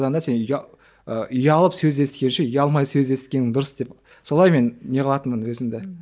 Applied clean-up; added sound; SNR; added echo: none; none; none; none.